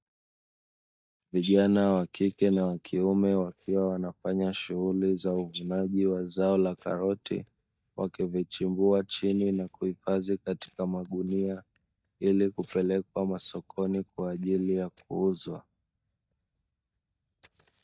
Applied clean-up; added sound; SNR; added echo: neural mask model DeepFilterNet 3.